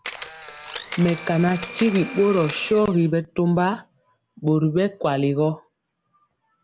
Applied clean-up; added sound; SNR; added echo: none; Camera + Domestic sounds, home sounds; 11 dB; none.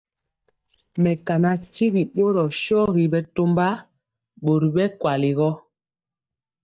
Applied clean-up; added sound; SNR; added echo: neural mask model DeepFilterNet 3.